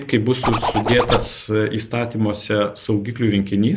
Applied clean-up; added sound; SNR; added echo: none; Zipper (clothing); 3 dB; none.